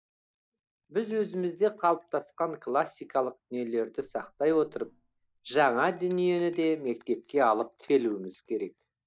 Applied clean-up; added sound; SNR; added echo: neural mask model DeepFilterNet 3.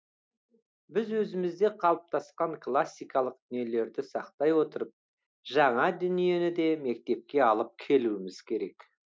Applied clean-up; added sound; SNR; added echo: none; none; none; none.